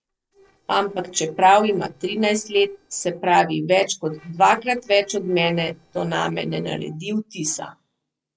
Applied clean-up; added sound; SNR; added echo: neural separator model SepFormer DNS4.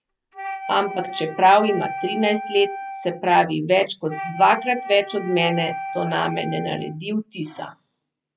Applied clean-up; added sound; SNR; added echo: none; Wind instrument, woodwind instrument; 10 dB; none.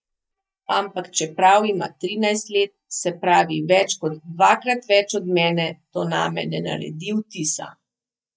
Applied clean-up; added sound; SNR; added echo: neural mask model DeepFilterNet 3.